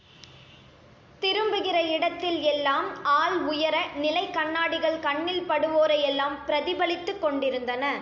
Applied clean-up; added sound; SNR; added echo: none; none; none; none.